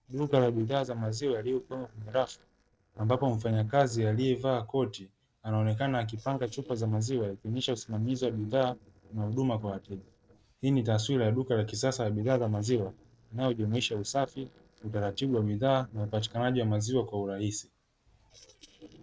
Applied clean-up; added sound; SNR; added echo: neural separator model SepFormer DNS4.